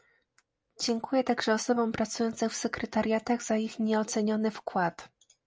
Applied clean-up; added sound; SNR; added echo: none; none; none; none.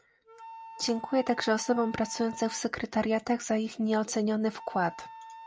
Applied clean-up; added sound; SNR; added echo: none; Wind instrument, woodwind instrument; 17 dB; none.